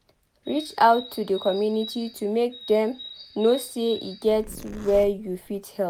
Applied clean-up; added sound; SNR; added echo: none; Zipper (clothing) + Bird; 17 dB; none.